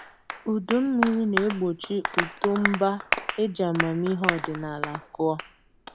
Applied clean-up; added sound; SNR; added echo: none; Applause; 5 dB; none.